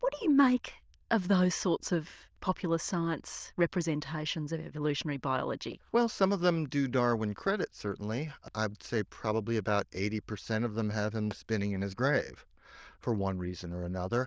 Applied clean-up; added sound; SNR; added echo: neural diffusion model UNIVERSE++.